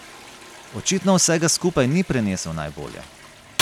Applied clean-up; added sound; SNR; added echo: none; Toilet flush; 12 dB; none.